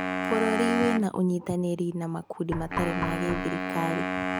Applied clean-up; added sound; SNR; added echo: none; Wind instrument, woodwind instrument + Knock; 2 dB; none.